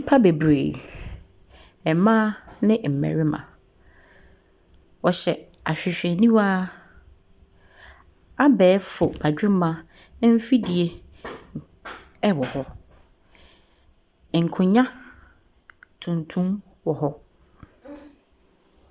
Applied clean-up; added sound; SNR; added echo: none; none; none; none.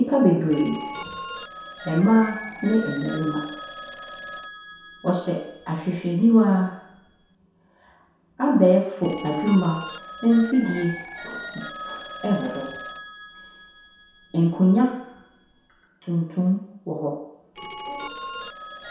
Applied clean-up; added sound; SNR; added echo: none; Telephone; 14 dB; reverberation time 0.7 s.